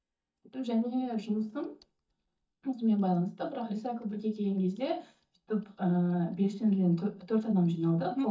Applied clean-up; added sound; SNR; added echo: neural mask model DeepFilterNet 3.